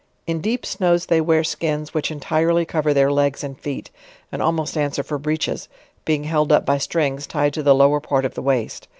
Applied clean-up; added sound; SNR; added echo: none; none; none; none.